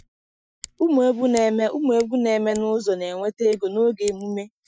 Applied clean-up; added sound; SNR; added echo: classical method Wiener filter.